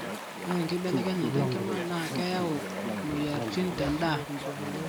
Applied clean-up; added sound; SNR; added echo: none; Chatter / Stream; 1 dB; none.